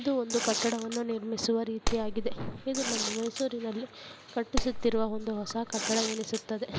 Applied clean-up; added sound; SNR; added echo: none; Tearing + Clapping; 2 dB; none.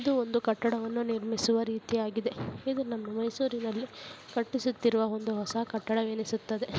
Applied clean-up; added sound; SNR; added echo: none; none; none; none.